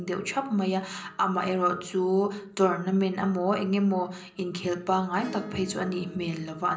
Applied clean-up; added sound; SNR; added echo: none; Acoustic guitar / Strum; 19 dB; reverberation time 0.5 s.